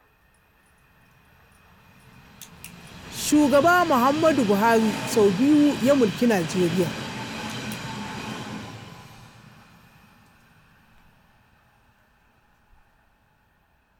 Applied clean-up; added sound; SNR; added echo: none; Train; 11 dB; none.